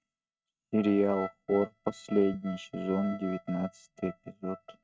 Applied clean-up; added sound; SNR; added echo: neural mask model RNNoise.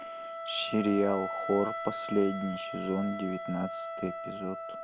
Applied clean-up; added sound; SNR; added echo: none; Wind instrument, woodwind instrument; 6 dB; none.